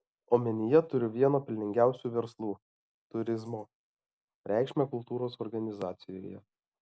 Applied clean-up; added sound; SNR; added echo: none; none; none; none.